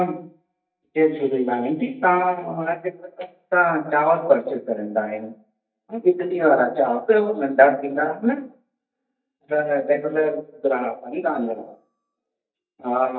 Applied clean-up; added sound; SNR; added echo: neural mask model DeepFilterNet 3.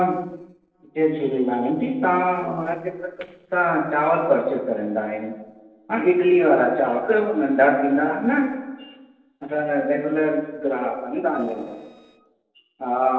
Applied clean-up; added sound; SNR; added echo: neural separator model SepFormer DNS4.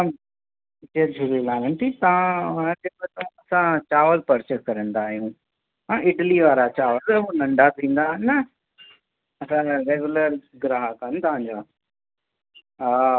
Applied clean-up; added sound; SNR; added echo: none; none; none; none.